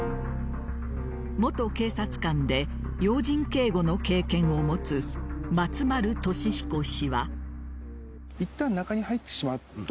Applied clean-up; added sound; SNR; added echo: none; none; none; none.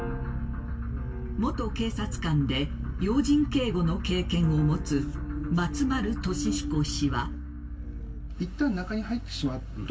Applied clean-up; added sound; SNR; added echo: none; Growling; 10 dB; reverberation time 0.2 s.